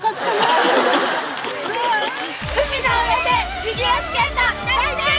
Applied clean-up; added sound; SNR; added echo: none; none; none; none.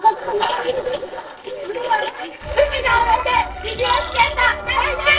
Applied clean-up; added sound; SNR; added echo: neural separator model SepFormer DNS4.